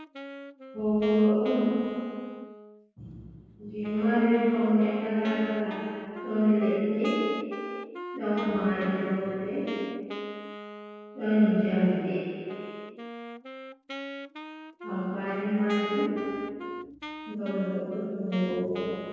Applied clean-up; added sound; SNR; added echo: none; Wind instrument, woodwind instrument; 12 dB; reverberation time 2.2 s.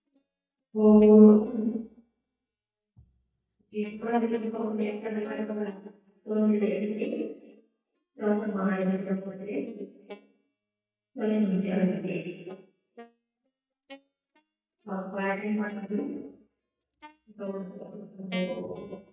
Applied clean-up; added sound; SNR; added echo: neural mask model DeepFilterNet 3.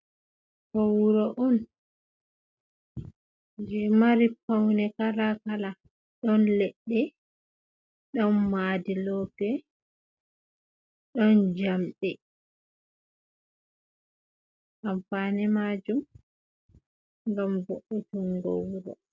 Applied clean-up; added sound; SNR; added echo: none; none; none; none.